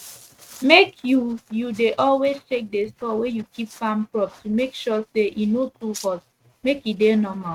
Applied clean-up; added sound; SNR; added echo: neural mask model RNNoise.